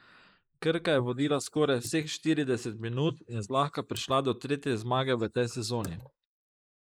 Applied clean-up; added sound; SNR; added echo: neural mask model Resemble Enhance denoiser.